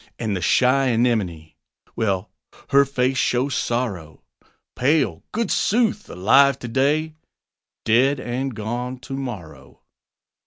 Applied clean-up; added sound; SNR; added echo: none; none; none; none.